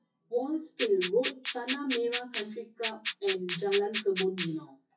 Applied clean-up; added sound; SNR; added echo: classical method WPE with log-MMSE.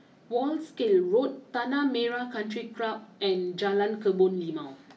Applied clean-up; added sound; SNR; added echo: none; none; none; none.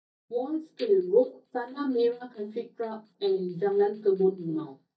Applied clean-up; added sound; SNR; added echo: neural mask model DeepFilterNet 3.